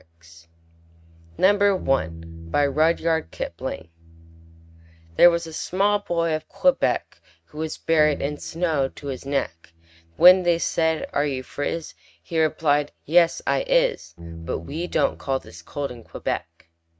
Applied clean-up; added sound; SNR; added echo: neural mask model RNNoise.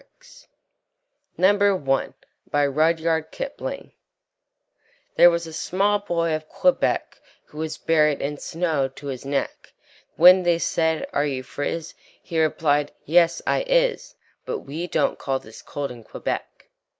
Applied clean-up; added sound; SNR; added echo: neural mask model Resemble Enhance denoiser.